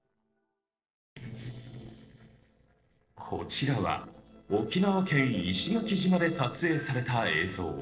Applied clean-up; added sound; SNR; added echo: neural separator model SepFormer DNS4.